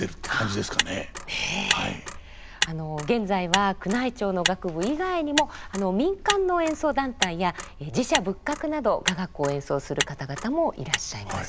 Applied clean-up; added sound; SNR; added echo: none; Motor vehicle (road); 6 dB; none.